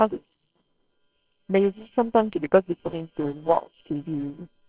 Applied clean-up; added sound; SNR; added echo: neural separator model SepFormer WHAMR!.